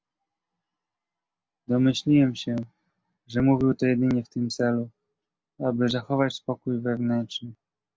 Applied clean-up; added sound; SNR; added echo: none; none; none; none.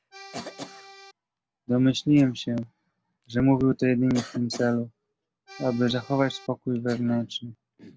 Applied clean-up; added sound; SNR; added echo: none; Cough + Accordion; 19 dB; none.